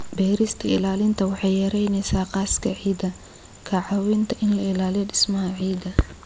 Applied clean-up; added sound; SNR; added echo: none; none; none; none.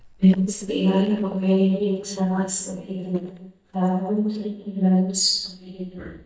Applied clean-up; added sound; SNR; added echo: neural mask model DeepFilterNet 3.